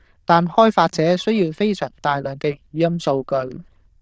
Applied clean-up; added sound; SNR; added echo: neural diffusion model UNIVERSE++.